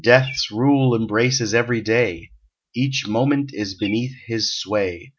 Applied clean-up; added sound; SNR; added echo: none; Bird; 20 dB; none.